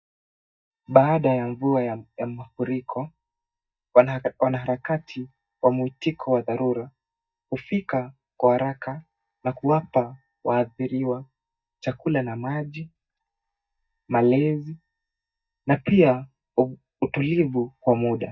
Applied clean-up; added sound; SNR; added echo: neural mask model DeepFilterNet 3.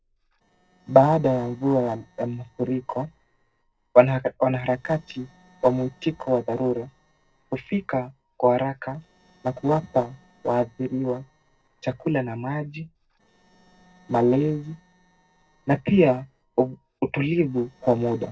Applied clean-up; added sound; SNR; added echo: neural separator model SepFormer DNS4.